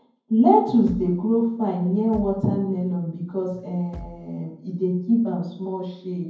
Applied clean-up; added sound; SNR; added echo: none; Bass drum; 18 dB; reverberation time 0.9 s.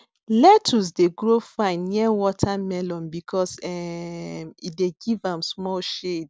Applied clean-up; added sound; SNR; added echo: none; none; none; none.